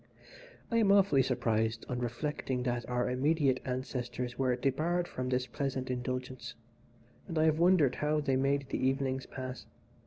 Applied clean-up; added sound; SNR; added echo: none; none; none; none.